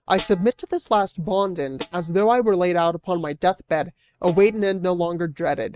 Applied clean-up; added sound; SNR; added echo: neural mask model RNNoise.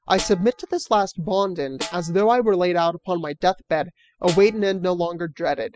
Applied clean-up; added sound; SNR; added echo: classical method spectral subtraction.